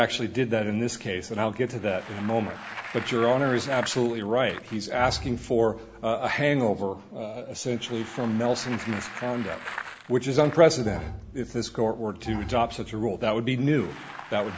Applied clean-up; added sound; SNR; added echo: none; Bowed string instrument + Bicycle; 14 dB; none.